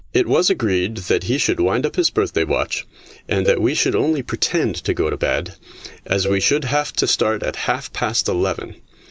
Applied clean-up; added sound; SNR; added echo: neural mask model Resemble Enhance denoiser.